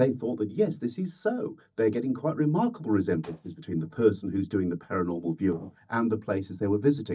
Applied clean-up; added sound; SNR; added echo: neural mask model DeepFilterNet 3.